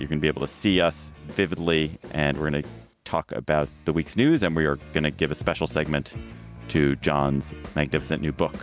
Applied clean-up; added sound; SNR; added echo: none; none; none; none.